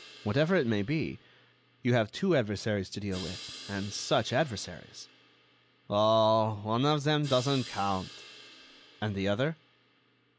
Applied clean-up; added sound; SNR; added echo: none; Crash cymbal; 19 dB; none.